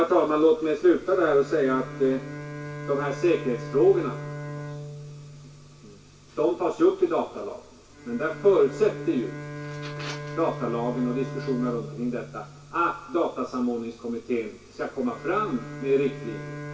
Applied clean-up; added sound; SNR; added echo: none; Bowed string instrument; 13 dB; reverberation time 0.1 s.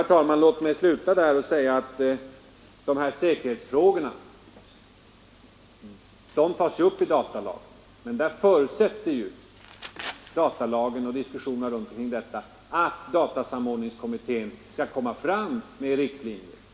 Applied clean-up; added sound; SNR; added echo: none; none; none; none.